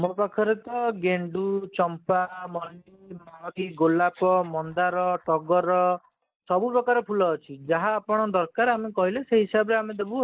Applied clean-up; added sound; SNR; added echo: neural mask model DeepFilterNet 3.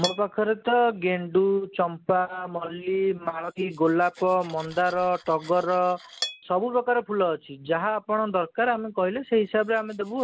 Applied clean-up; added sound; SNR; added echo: none; Cutlery, silverware; 19 dB; none.